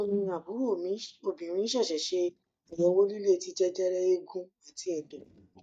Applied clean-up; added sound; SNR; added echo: neural mask model DeepFilterNet 3.